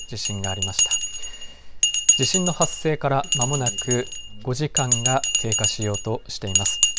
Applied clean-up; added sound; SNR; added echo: none; Bell; -2 dB; none.